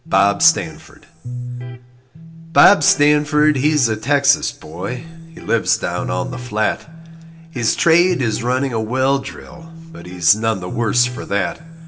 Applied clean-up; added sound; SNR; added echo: none; Electric guitar; 12 dB; reverberation time 0.3 s.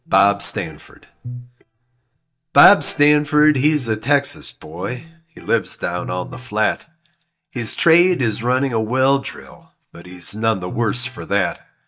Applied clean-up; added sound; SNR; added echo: neural mask model DeepFilterNet 3.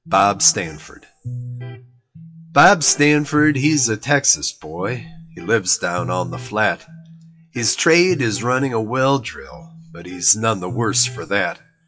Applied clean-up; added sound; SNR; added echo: classical method WPE with log-MMSE.